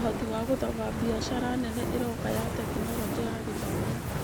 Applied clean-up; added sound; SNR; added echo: none; Fire + Stream; 0 dB; none.